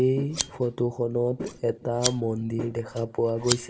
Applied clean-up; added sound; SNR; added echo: none; Scissors; 9 dB; reverberation time 0.5 s.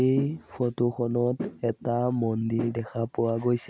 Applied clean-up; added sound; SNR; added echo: none; none; none; none.